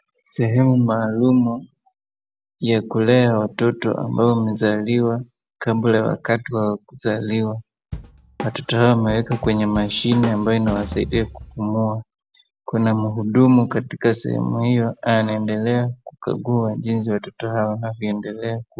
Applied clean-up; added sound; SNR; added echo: none; Drum / Drum kit; 11 dB; none.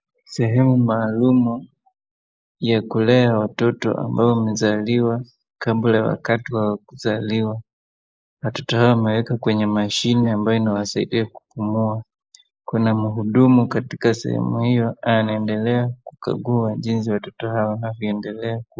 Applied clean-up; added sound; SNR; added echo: neural mask model Resemble Enhance denoiser.